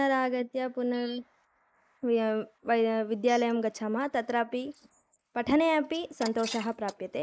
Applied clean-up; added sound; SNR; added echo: neural mask model Resemble Enhance denoiser.